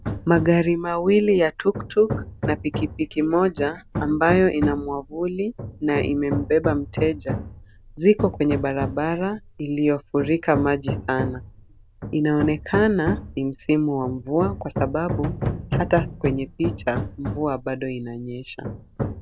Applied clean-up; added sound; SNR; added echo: none; Knock + Hammer; 8 dB; none.